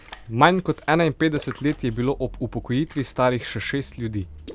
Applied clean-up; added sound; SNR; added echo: none; Splash, splatter; 18 dB; none.